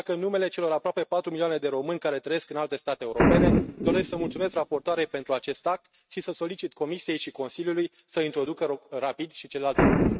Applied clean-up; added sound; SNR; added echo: neural mask model RNNoise.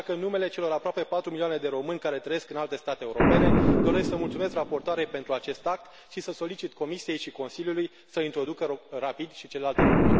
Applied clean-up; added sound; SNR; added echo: none; Boom; -2 dB; none.